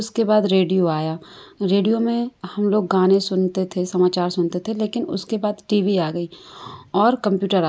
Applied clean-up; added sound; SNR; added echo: none; none; none; none.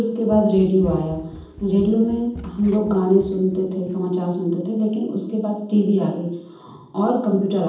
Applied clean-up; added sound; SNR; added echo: none; Run; 18 dB; reverberation time 0.8 s.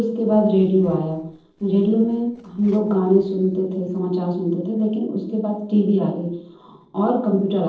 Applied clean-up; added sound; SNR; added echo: neural separator model SepFormer DNS4.